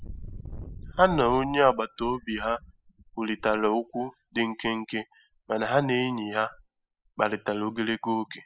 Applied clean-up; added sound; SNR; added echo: classical method spectral subtraction.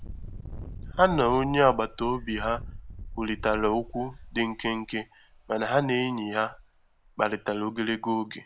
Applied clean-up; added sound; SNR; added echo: none; Engine; 14 dB; none.